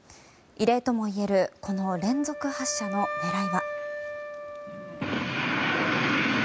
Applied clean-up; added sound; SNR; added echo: none; Wind instrument, woodwind instrument; 9 dB; none.